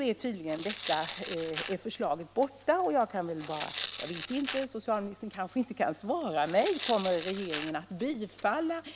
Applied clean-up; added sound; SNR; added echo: none; Tearing; 8 dB; none.